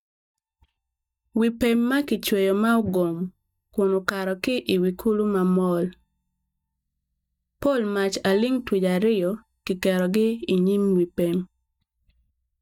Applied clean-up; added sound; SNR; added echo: neural mask model DeepFilterNet 3.